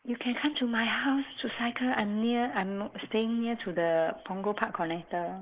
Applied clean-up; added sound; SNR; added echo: neural mask model Resemble Enhance denoiser.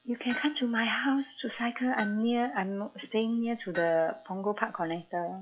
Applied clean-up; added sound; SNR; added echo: classical method log-MMSE.